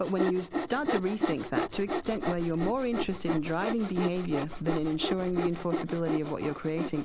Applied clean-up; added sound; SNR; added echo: none; Sawing; 3 dB; none.